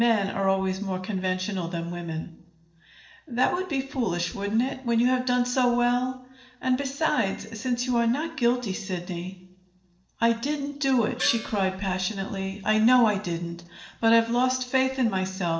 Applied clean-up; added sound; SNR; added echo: neural separator model SepFormer DNS4.